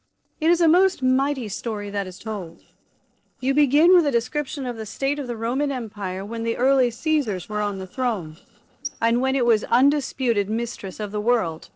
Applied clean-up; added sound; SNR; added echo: neural separator model SepFormer DNS4.